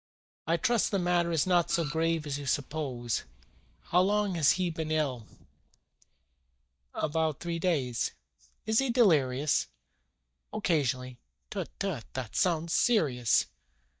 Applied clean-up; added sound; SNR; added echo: neural mask model DeepFilterNet 3.